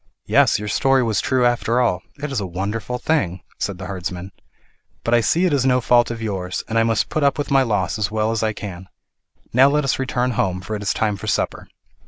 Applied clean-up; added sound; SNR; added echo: none; none; none; none.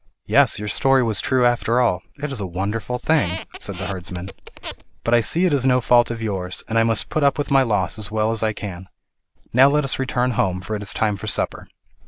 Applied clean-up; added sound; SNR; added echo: none; Squeak; 12 dB; none.